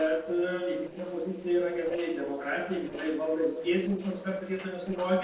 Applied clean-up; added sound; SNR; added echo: neural separator model SepFormer DNS4.